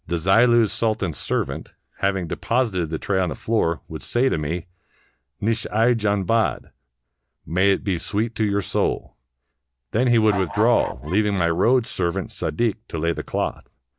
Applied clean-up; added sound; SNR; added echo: none; Bird / Fowl; 9 dB; none.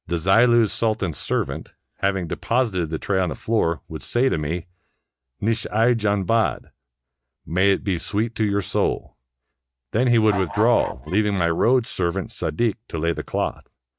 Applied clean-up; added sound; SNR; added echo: neural mask model RNNoise.